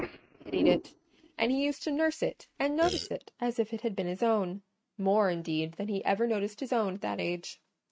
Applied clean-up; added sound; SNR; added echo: neural mask model RNNoise.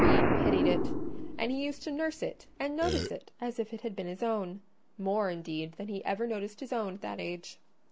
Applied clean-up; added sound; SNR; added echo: none; Explosion + Burping, eructation; -1 dB; none.